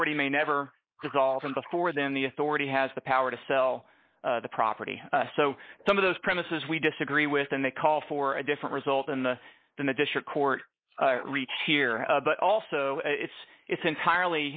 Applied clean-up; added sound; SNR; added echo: neural mask model Resemble Enhance denoiser.